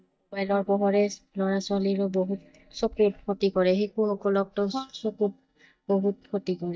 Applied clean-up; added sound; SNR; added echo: neural mask model DeepFilterNet 3.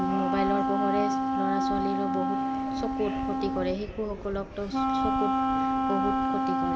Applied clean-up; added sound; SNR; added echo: none; Wind instrument, woodwind instrument; -5 dB; none.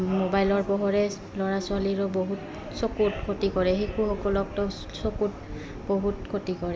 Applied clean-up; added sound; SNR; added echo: none; none; none; none.